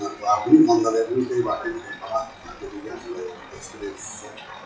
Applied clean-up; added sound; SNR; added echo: classical method WPE with log-MMSE.